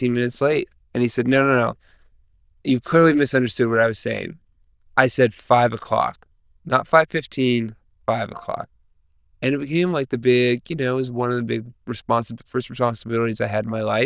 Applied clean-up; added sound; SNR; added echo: neural diffusion model UNIVERSE++.